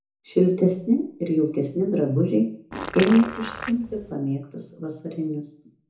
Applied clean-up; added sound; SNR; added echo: none; Fart; 9 dB; reverberation time 0.6 s.